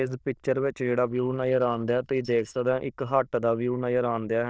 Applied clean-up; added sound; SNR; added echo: neural diffusion model UNIVERSE++.